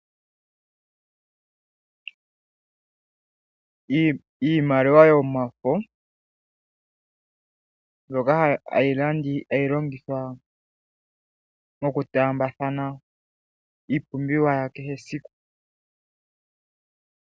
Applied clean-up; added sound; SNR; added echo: none; none; none; none.